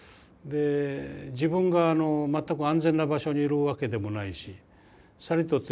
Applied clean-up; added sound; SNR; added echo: none; none; none; none.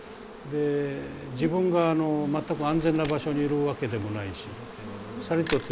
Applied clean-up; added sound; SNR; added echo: none; Camera + Insect; 12 dB; none.